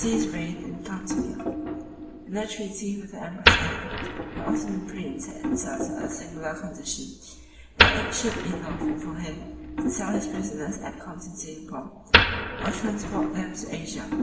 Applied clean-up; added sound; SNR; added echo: none; Wood; -5 dB; reverberation time 0.8 s.